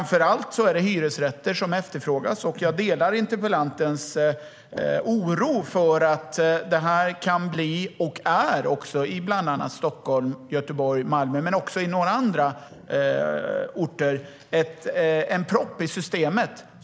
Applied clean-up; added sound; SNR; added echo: neural mask model Resemble Enhance denoiser.